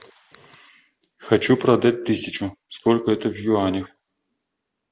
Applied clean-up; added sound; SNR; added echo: none; none; none; none.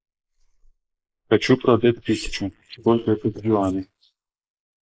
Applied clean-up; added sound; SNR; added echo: neural mask model Resemble Enhance denoiser.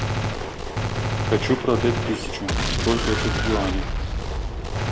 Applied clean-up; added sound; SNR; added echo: none; Gunshot, gunfire; -2 dB; none.